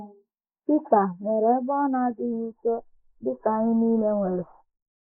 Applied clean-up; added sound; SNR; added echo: neural mask model Resemble Enhance denoiser.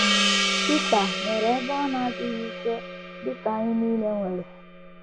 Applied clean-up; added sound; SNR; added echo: none; Gong; 1 dB; none.